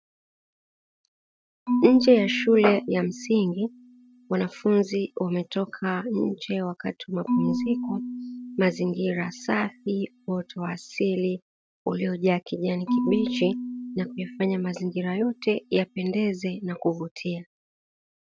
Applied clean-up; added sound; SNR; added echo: neural mask model RNNoise.